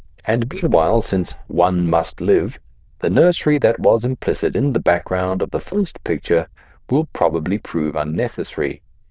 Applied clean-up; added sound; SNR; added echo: neural diffusion model UNIVERSE++.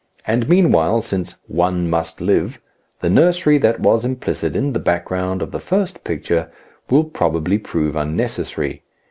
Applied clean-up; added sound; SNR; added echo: none; none; none; none.